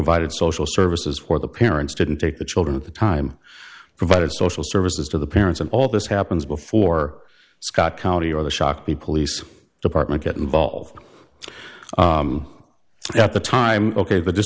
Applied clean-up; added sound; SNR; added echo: none; none; none; none.